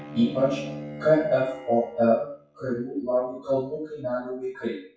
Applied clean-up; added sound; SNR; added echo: classical method WPE with log-MMSE.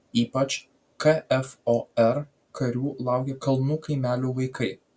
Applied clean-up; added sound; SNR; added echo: none; none; none; none.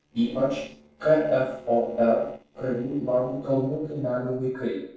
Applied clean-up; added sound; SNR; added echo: neural separator model SepFormer DNS4.